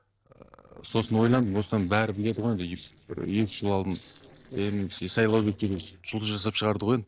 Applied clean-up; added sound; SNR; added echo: neural separator model SepFormer DNS4.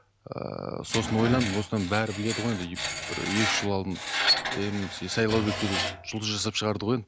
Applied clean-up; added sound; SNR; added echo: none; Screech; 4 dB; none.